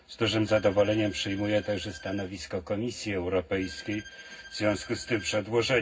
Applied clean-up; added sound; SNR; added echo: none; Bowed string instrument; 19 dB; reverberation time 0.4 s.